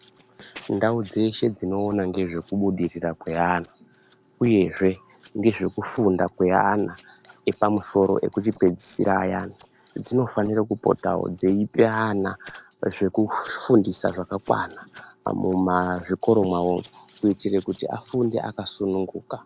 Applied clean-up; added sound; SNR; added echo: neural separator model SepFormer DNS4.